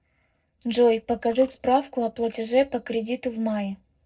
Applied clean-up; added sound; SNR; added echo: neural separator model SepFormer DNS4.